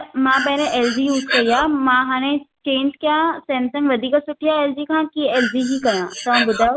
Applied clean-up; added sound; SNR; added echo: none; Breathing; 6 dB; none.